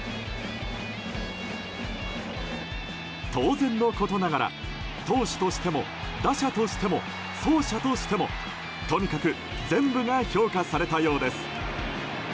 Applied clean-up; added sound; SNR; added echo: none; none; none; none.